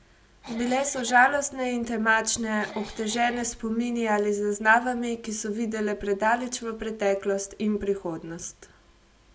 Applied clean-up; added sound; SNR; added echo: none; Cough; 17 dB; none.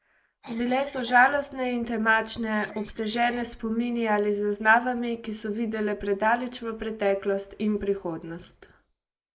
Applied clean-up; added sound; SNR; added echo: neural mask model Resemble Enhance denoiser.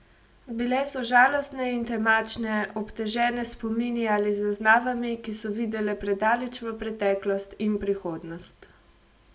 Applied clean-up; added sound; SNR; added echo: none; none; none; none.